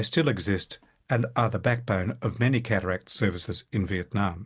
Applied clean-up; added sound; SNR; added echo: none; none; none; none.